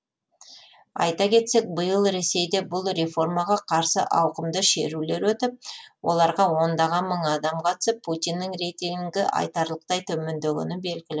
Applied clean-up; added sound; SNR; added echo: none; none; none; none.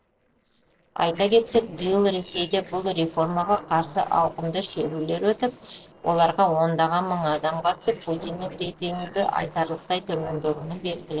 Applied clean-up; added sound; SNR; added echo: neural separator model SepFormer DNS4.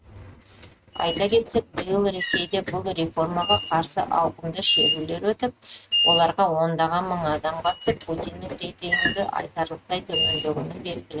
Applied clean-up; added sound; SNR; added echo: neural mask model RNNoise.